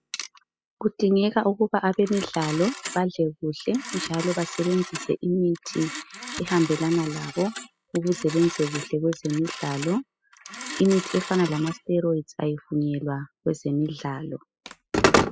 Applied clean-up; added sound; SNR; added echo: classical method spectral subtraction.